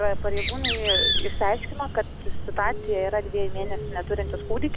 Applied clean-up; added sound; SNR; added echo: none; Bird; -4 dB; none.